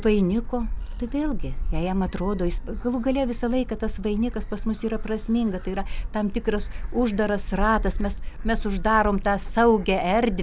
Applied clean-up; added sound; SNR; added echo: none; Gull, seagull; 4 dB; none.